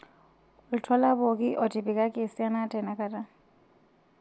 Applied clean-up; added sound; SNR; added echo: none; none; none; none.